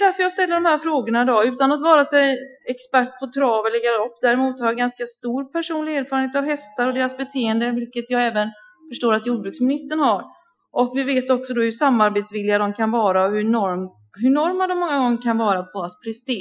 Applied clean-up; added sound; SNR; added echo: classical method Wiener filter.